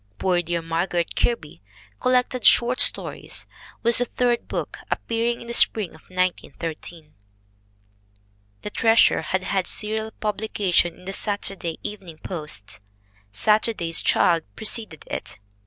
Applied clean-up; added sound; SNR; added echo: none; none; none; none.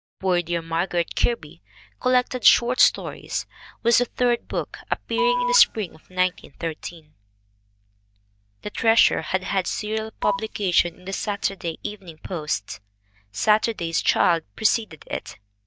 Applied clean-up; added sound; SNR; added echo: neural mask model DeepFilterNet 3.